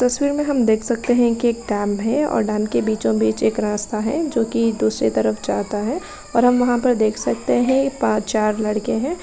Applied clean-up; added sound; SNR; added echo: none; none; none; none.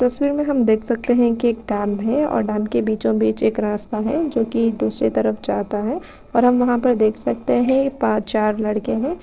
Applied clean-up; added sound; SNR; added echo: neural separator model SepFormer DNS4.